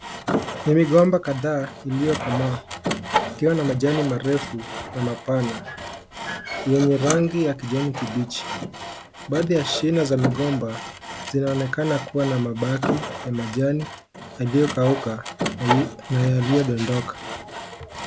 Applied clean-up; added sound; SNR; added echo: none; Sawing; 8 dB; none.